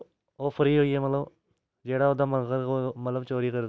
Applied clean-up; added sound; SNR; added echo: none; none; none; none.